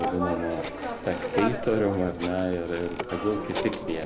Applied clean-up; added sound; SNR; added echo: none; Telephone + Coin (dropping); 4 dB; none.